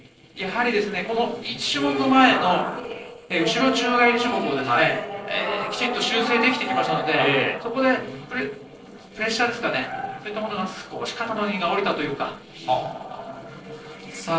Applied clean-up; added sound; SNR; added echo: neural separator model SepFormer DNS4.